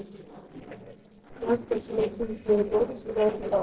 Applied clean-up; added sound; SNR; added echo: neural separator model SepFormer DNS4.